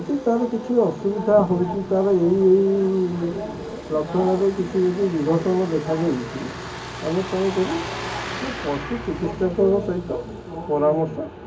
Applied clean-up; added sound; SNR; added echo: none; Truck; 15 dB; reverberation time 0.4 s.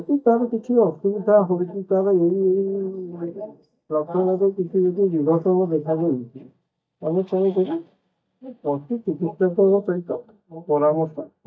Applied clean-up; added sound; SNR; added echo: neural mask model DeepFilterNet 3.